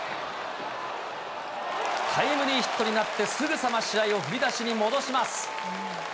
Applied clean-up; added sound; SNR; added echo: none; none; none; none.